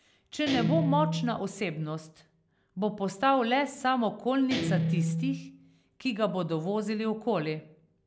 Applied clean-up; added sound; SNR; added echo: none; Guitar; 4 dB; none.